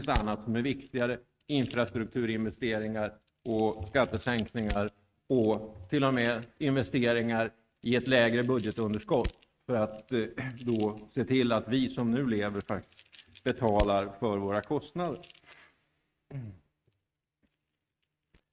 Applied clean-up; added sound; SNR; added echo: neural mask model RNNoise.